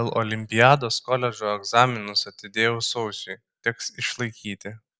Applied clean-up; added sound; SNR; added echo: none; none; none; none.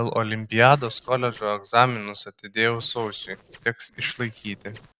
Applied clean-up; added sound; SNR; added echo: neural separator model SepFormer DNS4.